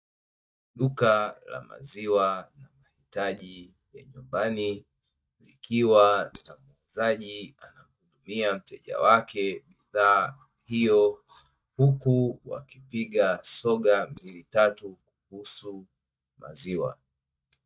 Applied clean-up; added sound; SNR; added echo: neural mask model DeepFilterNet 3.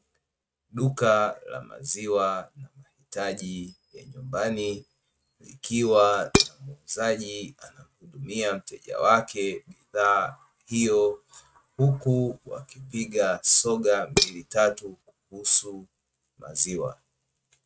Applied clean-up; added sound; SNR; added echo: neural mask model RNNoise.